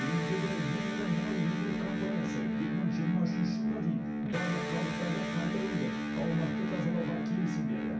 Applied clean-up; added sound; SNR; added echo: none; Electric guitar; 0 dB; reverberation time 0.6 s.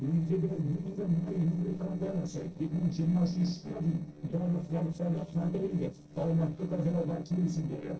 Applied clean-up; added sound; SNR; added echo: neural separator model SepFormer DNS4.